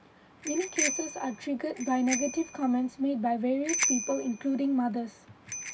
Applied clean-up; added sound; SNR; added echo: none; Bicycle bell; 6 dB; reverberation time 0.4 s.